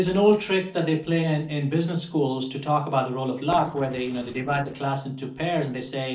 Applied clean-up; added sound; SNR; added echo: neural separator model SepFormer DNS4.